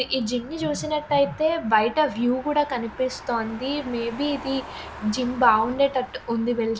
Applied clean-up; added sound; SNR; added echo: none; Motor vehicle (road); 17 dB; none.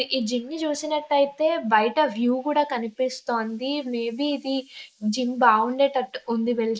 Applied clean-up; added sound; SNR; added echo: neural mask model Resemble Enhance denoiser.